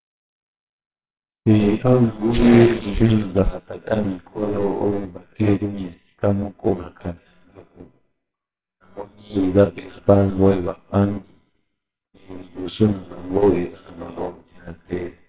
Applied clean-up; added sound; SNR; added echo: neural separator model SepFormer WHAMR!.